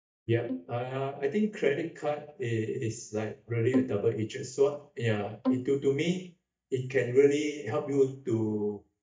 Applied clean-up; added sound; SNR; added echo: neural mask model DeepFilterNet 3.